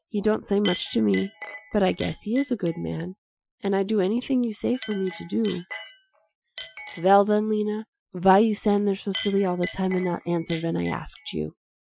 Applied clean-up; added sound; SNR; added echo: classical method Wiener filter.